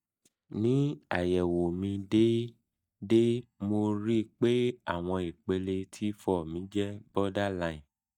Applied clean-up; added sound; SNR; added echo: neural mask model DeepFilterNet 3.